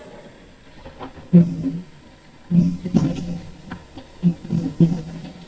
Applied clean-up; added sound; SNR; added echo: neural mask model DeepFilterNet 3.